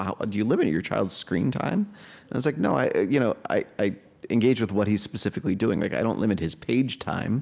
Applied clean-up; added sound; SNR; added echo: none; none; none; none.